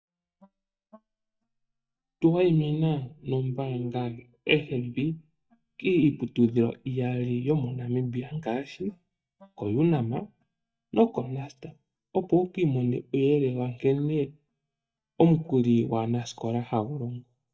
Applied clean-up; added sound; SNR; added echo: neural mask model DeepFilterNet 3.